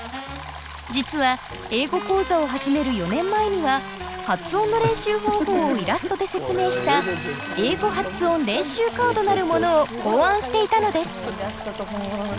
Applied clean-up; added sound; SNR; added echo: none; Stream; 15 dB; none.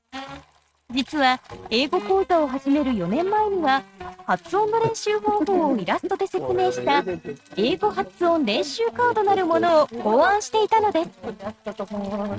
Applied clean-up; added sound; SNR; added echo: neural mask model RNNoise.